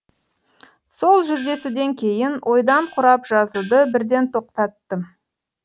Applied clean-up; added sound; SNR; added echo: none; Gong; 17 dB; none.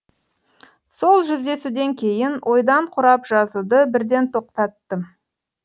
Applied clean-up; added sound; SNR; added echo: none; none; none; none.